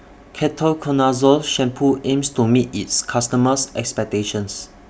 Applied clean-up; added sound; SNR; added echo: none; none; none; none.